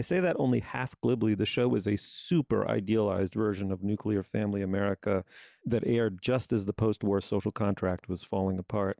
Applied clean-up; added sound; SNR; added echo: none; none; none; none.